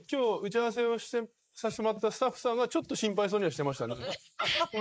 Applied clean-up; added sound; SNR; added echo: neural mask model Resemble Enhance denoiser.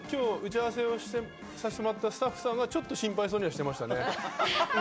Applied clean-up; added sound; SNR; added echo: none; none; none; none.